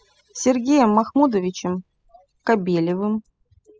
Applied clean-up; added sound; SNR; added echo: classical method spectral subtraction.